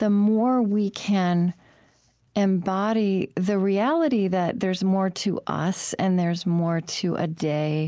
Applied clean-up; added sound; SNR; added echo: none; none; none; none.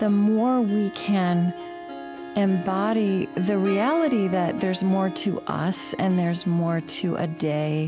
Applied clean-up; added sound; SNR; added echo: none; Harp; 13 dB; none.